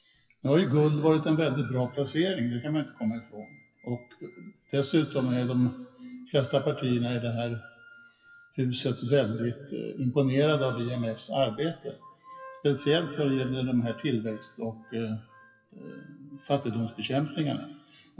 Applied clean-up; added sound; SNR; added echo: classical method WPE with log-MMSE.